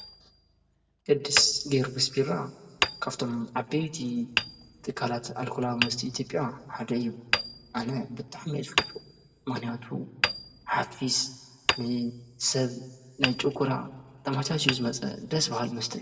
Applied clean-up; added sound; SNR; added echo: none; Hammer; 5 dB; reverberation time 1.2 s.